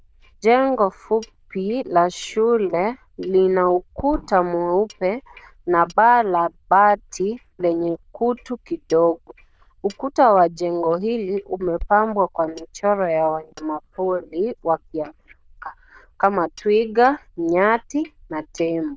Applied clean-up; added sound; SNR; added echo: neural diffusion model UNIVERSE++.